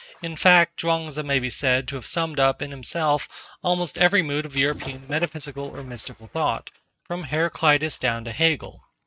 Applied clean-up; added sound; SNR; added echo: neural mask model RNNoise.